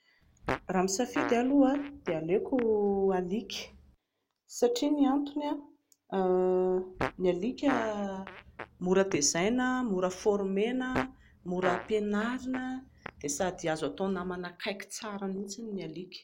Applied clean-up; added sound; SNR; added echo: none; Fart; 11 dB; none.